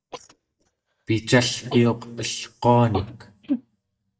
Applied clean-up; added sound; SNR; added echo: neural mask model DeepFilterNet 3.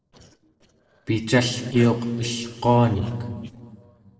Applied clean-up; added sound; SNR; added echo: neural separator model SepFormer DNS4.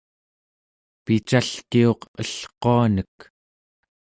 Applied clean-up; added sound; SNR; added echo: none; none; none; none.